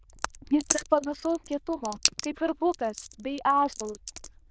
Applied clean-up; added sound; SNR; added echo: neural diffusion model UNIVERSE++.